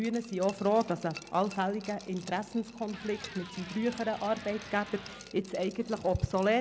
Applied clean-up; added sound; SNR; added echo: none; Glass + Electric guitar; 17 dB; none.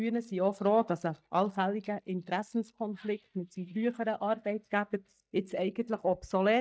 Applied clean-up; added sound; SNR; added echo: neural mask model DeepFilterNet 3.